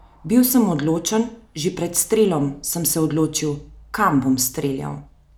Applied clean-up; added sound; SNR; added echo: none; none; none; none.